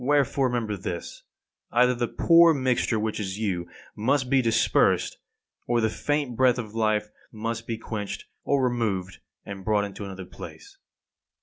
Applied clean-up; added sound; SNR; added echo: none; none; none; none.